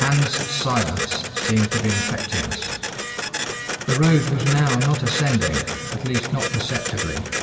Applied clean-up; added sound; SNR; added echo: none; Printer; 4 dB; reverberation time 2.6 s.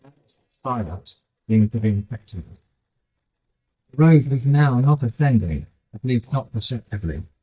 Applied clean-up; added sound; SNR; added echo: neural mask model DeepFilterNet 3.